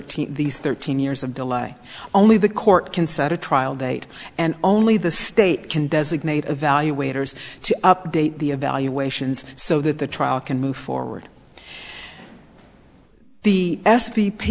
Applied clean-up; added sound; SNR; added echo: none; none; none; none.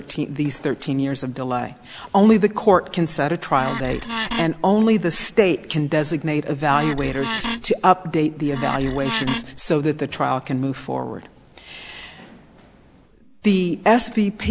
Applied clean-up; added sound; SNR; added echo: none; Wood; 7 dB; none.